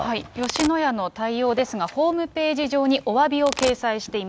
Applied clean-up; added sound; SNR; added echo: none; Domestic sounds, home sounds; 8 dB; none.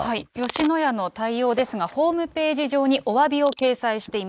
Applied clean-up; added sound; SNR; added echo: neural mask model Resemble Enhance denoiser.